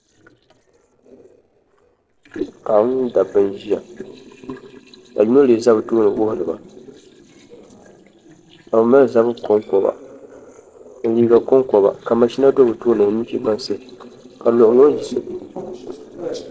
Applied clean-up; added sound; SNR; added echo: neural separator model SepFormer DNS4.